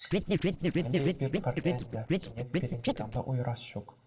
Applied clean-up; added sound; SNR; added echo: neural separator model SepFormer DNS4.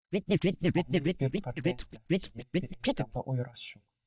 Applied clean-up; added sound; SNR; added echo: neural mask model DeepFilterNet 3.